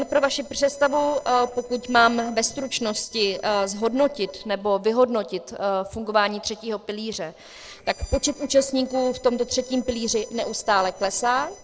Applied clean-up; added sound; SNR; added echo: neural separator model SepFormer DNS4.